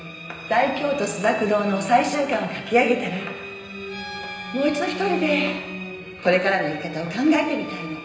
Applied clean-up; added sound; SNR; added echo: none; Bowed string instrument; 18 dB; reverberation time 0.9 s.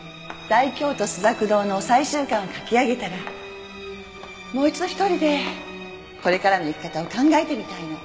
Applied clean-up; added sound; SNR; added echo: none; none; none; none.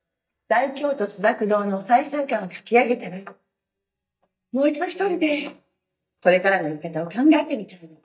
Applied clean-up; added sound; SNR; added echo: neural mask model DeepFilterNet 3.